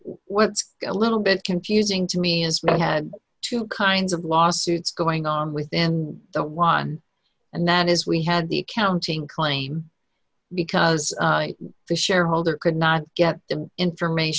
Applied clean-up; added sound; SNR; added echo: none; none; none; none.